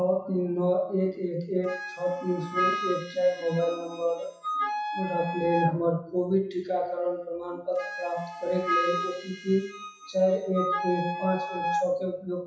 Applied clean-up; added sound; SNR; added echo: classical method WPE with log-MMSE.